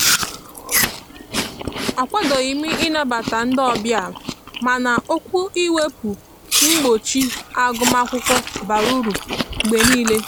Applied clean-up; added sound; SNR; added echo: none; Chewing, mastication; 3 dB; none.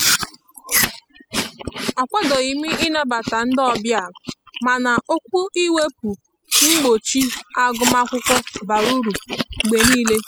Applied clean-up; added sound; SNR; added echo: classical method spectral subtraction.